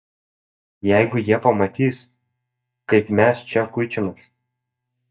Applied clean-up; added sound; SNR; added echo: neural mask model DeepFilterNet 3.